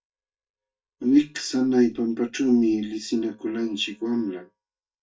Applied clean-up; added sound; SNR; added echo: neural mask model DeepFilterNet 3.